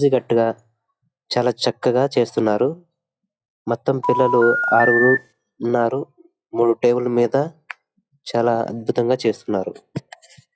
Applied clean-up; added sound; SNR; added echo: classical method log-MMSE.